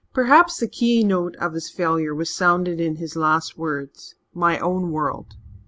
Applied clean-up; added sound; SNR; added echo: none; none; none; none.